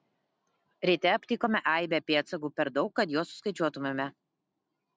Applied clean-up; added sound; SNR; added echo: none; none; none; none.